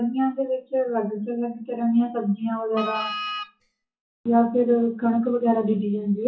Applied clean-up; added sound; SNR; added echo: classical method WPE with log-MMSE.